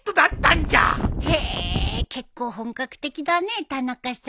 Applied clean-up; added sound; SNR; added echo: none; Wind; 1 dB; none.